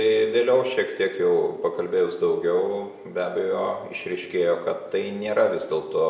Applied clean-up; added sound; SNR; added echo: none; none; none; none.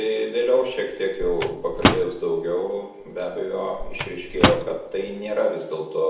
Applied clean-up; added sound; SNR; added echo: none; Microwave oven; 3 dB; reverberation time 0.4 s.